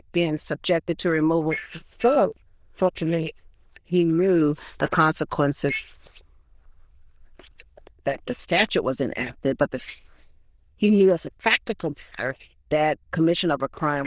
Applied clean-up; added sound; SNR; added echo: neural diffusion model UNIVERSE++.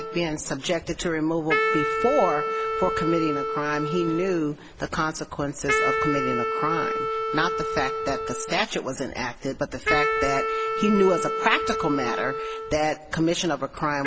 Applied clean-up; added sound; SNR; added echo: none; Wind instrument, woodwind instrument; 2 dB; none.